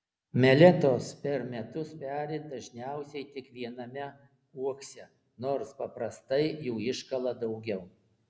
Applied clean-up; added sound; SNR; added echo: none; none; none; none.